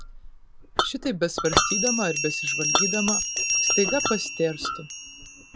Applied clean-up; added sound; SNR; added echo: none; Bell + Chink, clink; -2 dB; none.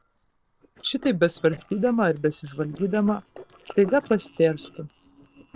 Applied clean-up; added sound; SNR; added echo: neural separator model SepFormer DNS4.